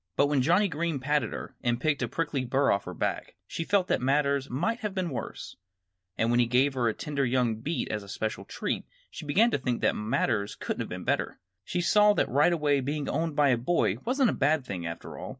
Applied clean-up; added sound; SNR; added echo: none; none; none; none.